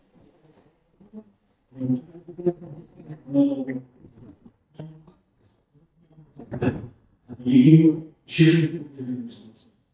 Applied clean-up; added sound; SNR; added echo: neural mask model DeepFilterNet 3.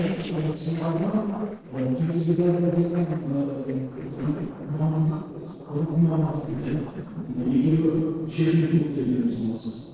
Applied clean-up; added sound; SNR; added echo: neural separator model SepFormer DNS4.